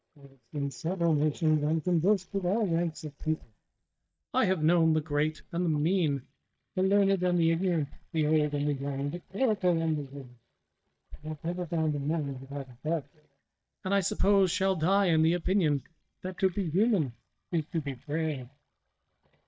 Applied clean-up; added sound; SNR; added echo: neural mask model DeepFilterNet 3.